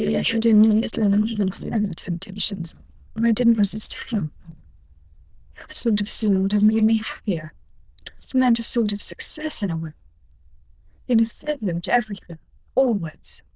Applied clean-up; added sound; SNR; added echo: neural diffusion model UNIVERSE++.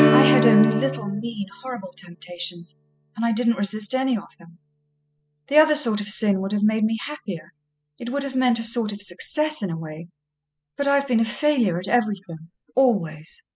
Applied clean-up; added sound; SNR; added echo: classical method spectral subtraction.